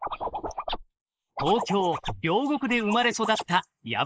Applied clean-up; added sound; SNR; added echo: neural mask model Resemble Enhance denoiser.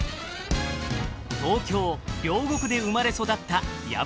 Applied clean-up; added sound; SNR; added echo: none; none; none; none.